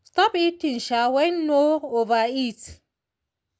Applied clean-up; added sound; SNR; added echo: none; none; none; none.